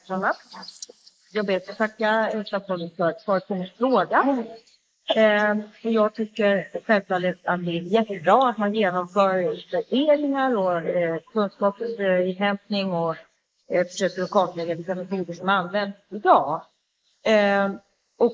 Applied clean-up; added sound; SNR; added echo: neural mask model Resemble Enhance denoiser.